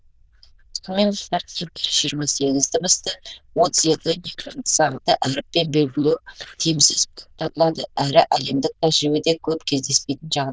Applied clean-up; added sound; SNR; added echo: neural diffusion model UNIVERSE++.